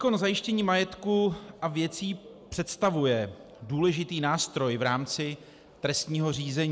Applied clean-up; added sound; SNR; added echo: none; none; none; none.